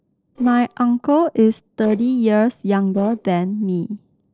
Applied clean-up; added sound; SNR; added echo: neural separator model SepFormer DNS4.